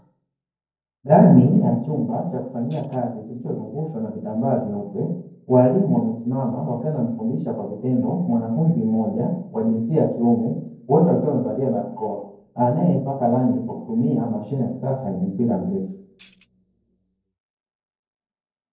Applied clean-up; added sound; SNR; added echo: neural separator model SepFormer DNS4.